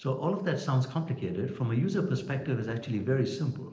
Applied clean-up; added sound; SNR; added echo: neural separator model SepFormer DNS4.